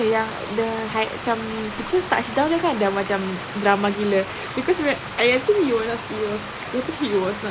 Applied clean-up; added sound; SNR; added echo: none; Stream; 10 dB; none.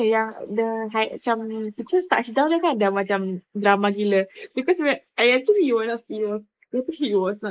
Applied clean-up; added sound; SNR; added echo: neural mask model Resemble Enhance denoiser.